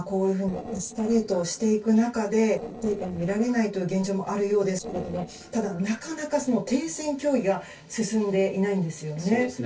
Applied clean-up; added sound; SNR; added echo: neural separator model SepFormer DNS4.